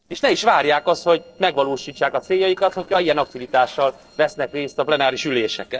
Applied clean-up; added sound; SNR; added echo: neural separator model SepFormer DNS4.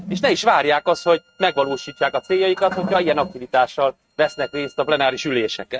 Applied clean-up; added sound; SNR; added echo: neural mask model RNNoise.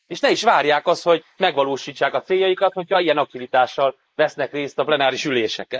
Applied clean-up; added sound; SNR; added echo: neural mask model Resemble Enhance denoiser.